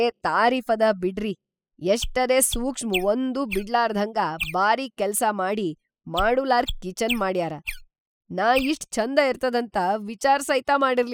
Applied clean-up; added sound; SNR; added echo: classical method spectral subtraction.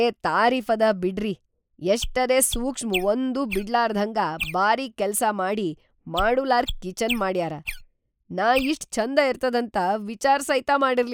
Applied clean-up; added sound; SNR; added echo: neural mask model Resemble Enhance denoiser.